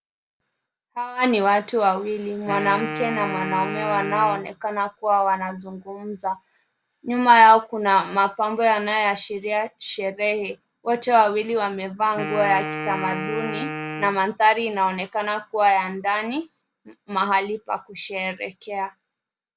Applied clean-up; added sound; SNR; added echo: none; Wind instrument, woodwind instrument; 9 dB; none.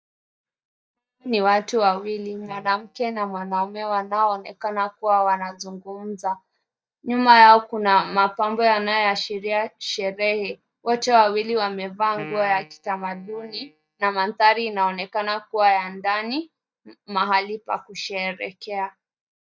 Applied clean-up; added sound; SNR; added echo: neural mask model DeepFilterNet 3.